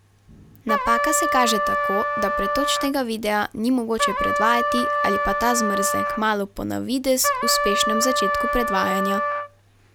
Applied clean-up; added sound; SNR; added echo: none; Trumpet; 0 dB; none.